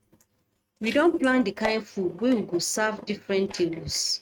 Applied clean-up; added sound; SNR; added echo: neural mask model RNNoise.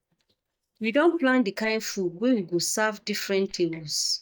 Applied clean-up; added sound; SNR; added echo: neural mask model DeepFilterNet 3.